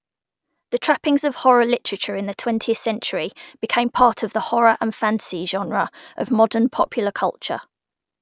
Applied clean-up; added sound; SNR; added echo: none; none; none; none.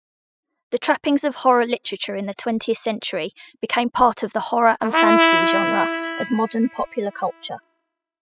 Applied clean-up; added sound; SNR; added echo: classical method spectral subtraction.